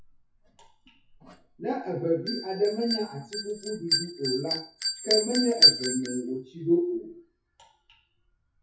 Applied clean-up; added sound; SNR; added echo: classical method WPE with log-MMSE.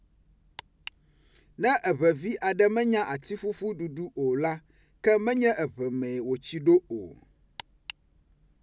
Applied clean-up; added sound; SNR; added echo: none; none; none; none.